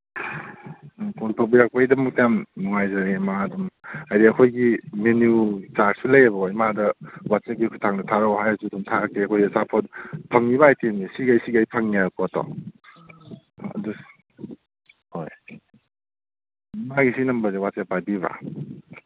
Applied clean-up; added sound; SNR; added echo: none; none; none; none.